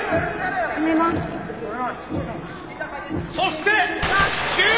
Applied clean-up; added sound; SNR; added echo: none; none; none; none.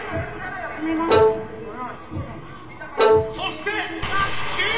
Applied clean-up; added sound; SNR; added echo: none; Bowed string instrument; -3 dB; reverberation time 0.2 s.